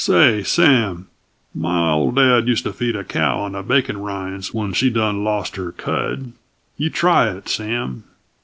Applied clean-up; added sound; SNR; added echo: none; none; none; none.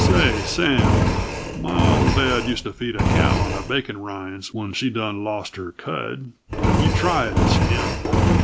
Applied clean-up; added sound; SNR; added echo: none; Engine; -4 dB; none.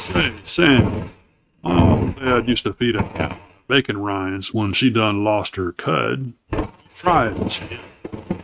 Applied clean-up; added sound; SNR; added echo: neural mask model RNNoise.